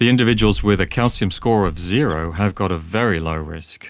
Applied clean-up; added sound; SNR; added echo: neural mask model DeepFilterNet 3.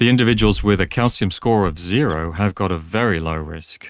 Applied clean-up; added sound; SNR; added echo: neural mask model RNNoise.